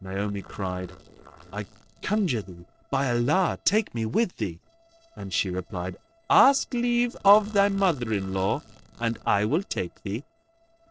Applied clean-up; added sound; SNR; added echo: neural separator model SepFormer DNS4.